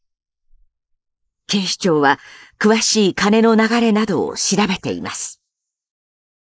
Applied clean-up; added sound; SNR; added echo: neural mask model Resemble Enhance denoiser.